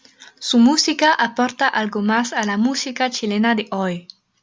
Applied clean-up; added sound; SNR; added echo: none; none; none; none.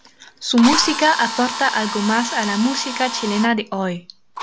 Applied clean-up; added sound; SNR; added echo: none; Drill; 8 dB; none.